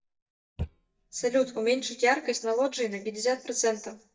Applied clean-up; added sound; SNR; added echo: neural mask model DeepFilterNet 3.